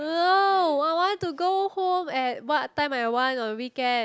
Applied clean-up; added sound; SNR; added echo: none; none; none; none.